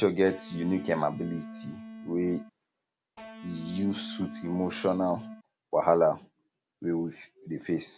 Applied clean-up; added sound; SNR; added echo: none; Electric guitar; 12 dB; none.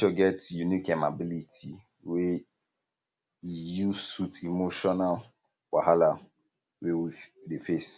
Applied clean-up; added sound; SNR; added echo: none; none; none; none.